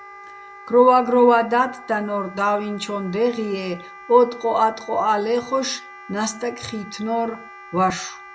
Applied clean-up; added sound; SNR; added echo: none; Wind instrument, woodwind instrument; 19 dB; none.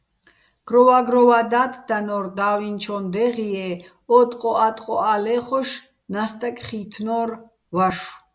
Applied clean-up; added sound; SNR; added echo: none; none; none; none.